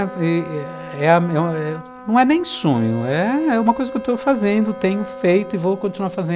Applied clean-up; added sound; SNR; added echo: none; Trumpet + Wind instrument, woodwind instrument; 14 dB; none.